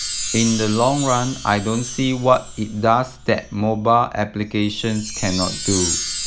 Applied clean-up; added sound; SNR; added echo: none; Chime; 8 dB; none.